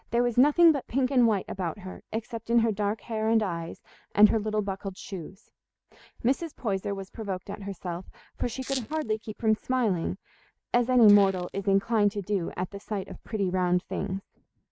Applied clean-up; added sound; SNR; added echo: neural mask model RNNoise.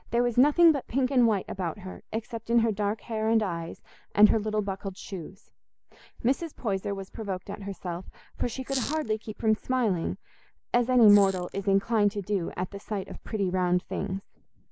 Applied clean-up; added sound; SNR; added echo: neural mask model Resemble Enhance denoiser.